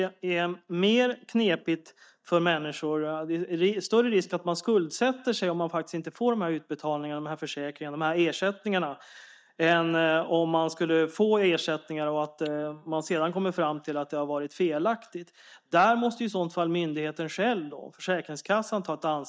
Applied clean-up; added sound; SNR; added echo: neural mask model DeepFilterNet 3.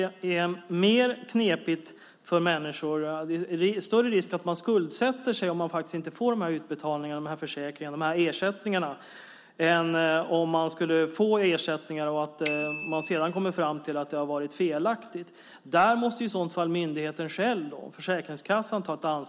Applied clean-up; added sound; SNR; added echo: none; Bicycle bell; 4 dB; none.